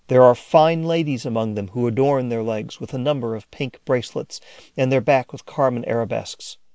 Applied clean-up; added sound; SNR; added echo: none; none; none; none.